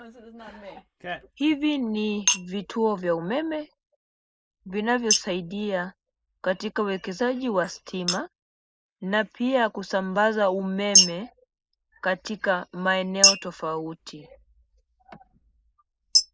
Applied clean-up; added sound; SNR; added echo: neural mask model Resemble Enhance denoiser.